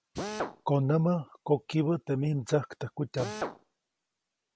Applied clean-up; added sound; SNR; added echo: none; Drill; 12 dB; none.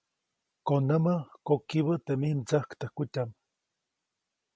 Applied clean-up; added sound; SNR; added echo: none; none; none; none.